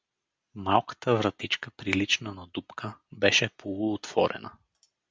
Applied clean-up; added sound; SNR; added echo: none; none; none; none.